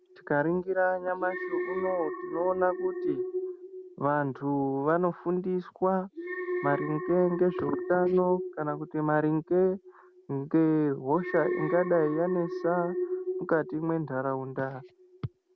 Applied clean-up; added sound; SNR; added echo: none; Alarm; 8 dB; none.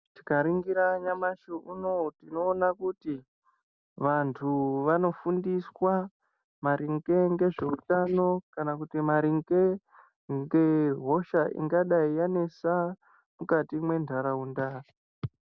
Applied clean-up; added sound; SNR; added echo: none; none; none; none.